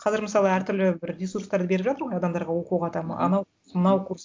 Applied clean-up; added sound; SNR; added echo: none; none; none; none.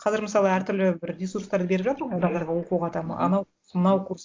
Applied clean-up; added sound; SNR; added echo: neural mask model Resemble Enhance denoiser.